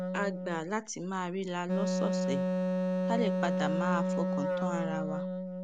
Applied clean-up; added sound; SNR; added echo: none; Wind instrument, woodwind instrument; -4 dB; none.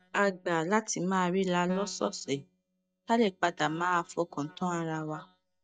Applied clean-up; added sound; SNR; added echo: neural mask model DeepFilterNet 3.